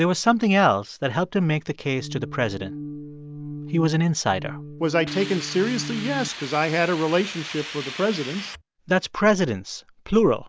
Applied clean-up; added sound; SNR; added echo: none; Organ + Hiss; 11 dB; none.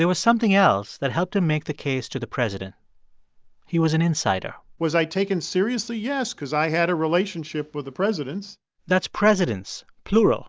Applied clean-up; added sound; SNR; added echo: none; none; none; none.